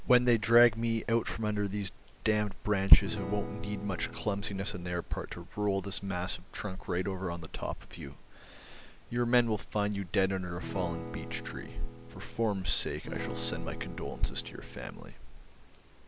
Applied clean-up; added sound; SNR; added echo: none; Acoustic guitar / Strum; 12 dB; none.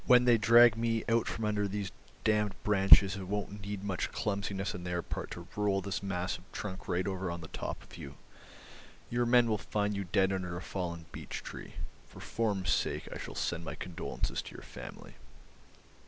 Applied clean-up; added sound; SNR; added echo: none; none; none; none.